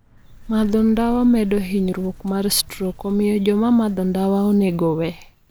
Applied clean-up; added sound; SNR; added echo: none; Bird; 17 dB; none.